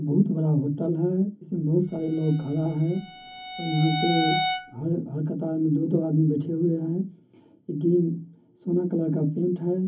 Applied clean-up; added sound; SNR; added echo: none; Bowed string instrument; 6 dB; reverberation time 0.3 s.